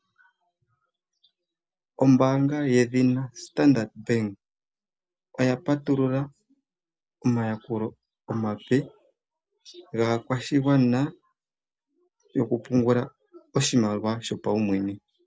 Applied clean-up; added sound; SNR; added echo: none; none; none; none.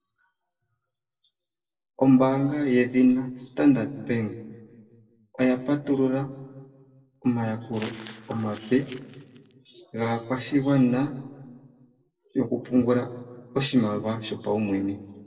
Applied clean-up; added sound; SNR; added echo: neural separator model SepFormer DNS4.